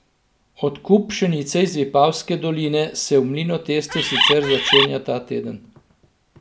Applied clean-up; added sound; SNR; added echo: none; Bird; -2 dB; none.